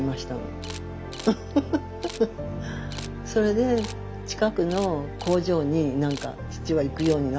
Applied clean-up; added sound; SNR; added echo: none; Camera; 20 dB; none.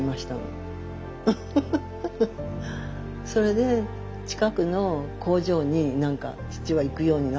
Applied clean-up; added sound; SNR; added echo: none; none; none; none.